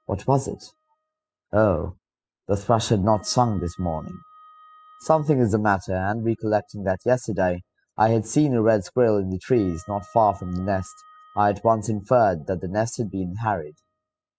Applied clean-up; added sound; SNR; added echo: classical method spectral subtraction.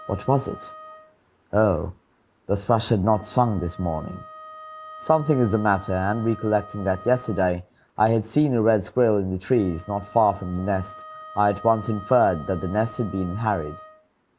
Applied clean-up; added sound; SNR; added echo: none; Wind instrument, woodwind instrument; 19 dB; none.